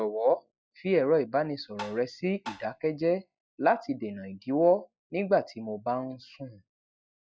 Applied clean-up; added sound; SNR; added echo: classical method log-MMSE.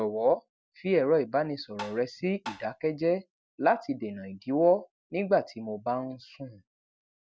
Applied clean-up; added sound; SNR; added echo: none; Tap; 12 dB; none.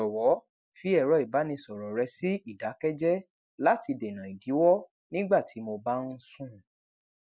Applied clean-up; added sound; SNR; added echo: none; none; none; none.